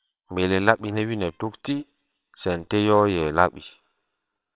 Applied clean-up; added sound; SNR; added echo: neural separator model SepFormer WHAMR!.